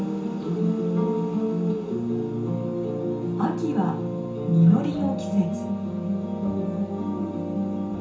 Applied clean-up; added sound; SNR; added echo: none; none; none; reverberation time 0.6 s.